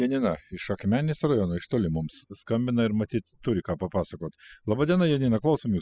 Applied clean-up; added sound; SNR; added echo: classical method spectral subtraction.